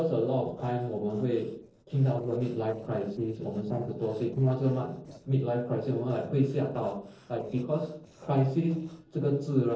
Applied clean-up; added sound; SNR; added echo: neural separator model SepFormer DNS4.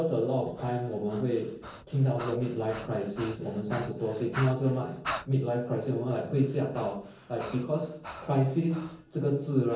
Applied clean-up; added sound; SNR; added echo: none; Breathing; 14 dB; reverberation time 0.7 s.